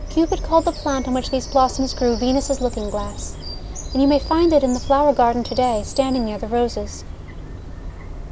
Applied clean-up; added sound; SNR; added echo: none; Bird vocalization, bird call, bird song; 9 dB; none.